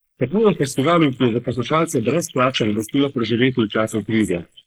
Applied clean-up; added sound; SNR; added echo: neural mask model Resemble Enhance denoiser.